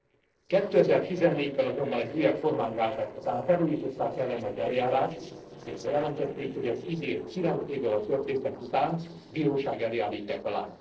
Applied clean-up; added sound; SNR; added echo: neural separator model SepFormer DNS4.